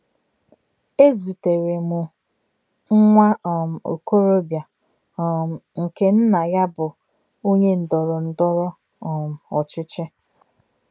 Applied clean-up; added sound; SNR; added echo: none; none; none; none.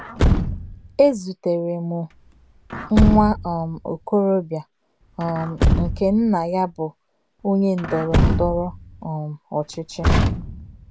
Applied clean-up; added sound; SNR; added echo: none; Truck; 1 dB; none.